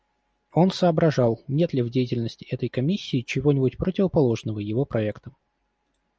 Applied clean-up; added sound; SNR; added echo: none; none; none; none.